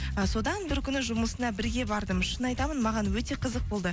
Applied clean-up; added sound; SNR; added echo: none; none; none; none.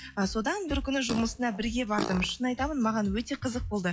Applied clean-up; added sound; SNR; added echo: classical method log-MMSE.